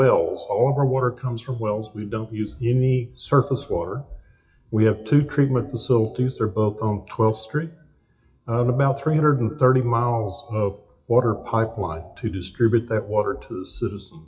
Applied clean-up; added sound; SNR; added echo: classical method WPE with log-MMSE.